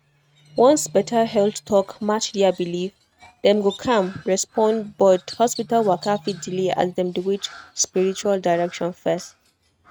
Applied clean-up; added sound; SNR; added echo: neural mask model RNNoise.